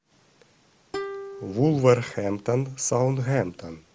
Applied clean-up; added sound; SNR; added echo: none; Plucked string instrument; 15 dB; none.